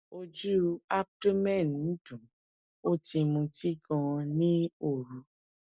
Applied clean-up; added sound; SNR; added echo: none; none; none; none.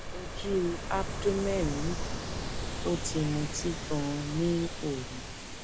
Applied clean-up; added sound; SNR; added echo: none; Ocean; 3 dB; none.